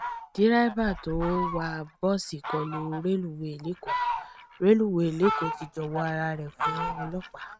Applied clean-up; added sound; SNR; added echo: neural mask model RNNoise.